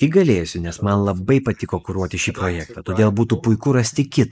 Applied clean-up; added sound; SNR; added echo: neural mask model Resemble Enhance denoiser.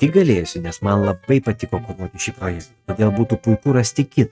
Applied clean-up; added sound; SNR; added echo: neural mask model RNNoise.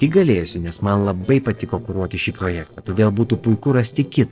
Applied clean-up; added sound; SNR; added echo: neural separator model SepFormer DNS4.